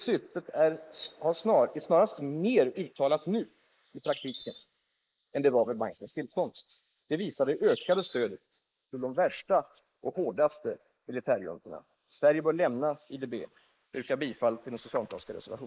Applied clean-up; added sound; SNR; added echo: neural mask model Resemble Enhance denoiser.